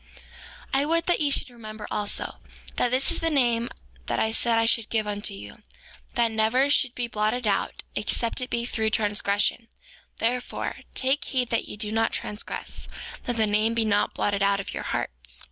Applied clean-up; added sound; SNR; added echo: none; none; none; none.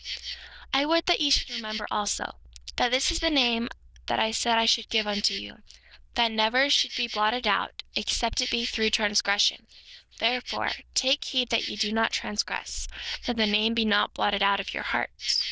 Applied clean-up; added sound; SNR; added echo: neural diffusion model UNIVERSE++.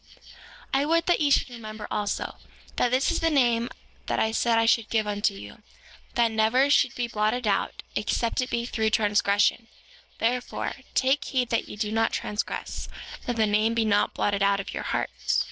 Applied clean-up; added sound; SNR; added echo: neural separator model SepFormer DNS4.